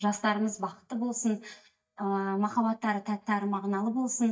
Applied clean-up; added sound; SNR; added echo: neural mask model DeepFilterNet 3.